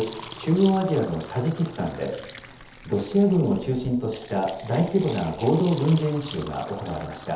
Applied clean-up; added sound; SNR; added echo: none; Fill (with liquid); 18 dB; reverberation time 0.8 s.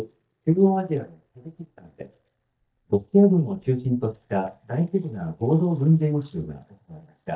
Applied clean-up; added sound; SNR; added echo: neural mask model DeepFilterNet 3.